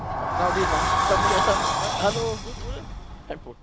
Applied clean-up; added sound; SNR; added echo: none; Sliding door; -4 dB; none.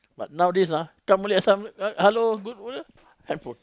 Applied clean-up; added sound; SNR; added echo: none; none; none; none.